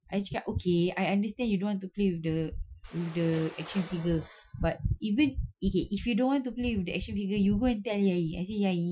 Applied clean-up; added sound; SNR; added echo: classical method Wiener filter.